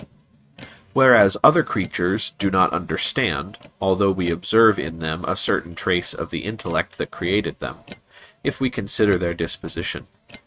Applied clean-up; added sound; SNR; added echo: neural mask model RNNoise.